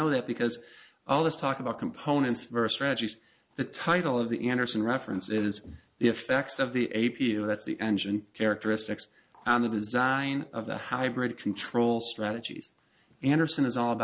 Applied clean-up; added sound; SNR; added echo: none; none; none; none.